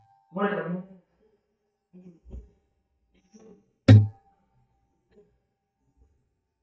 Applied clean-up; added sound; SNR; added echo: neural mask model DeepFilterNet 3.